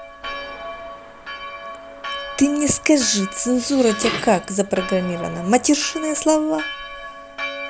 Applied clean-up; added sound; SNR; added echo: none; Dishes, pots, and pans + Church bell; 10 dB; none.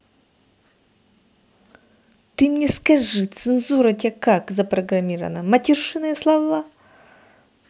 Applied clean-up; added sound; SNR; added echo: none; none; none; none.